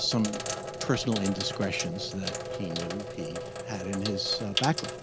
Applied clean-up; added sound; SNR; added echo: none; Sink (filling or washing); 4 dB; none.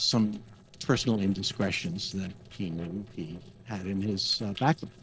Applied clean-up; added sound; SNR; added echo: neural separator model SepFormer DNS4.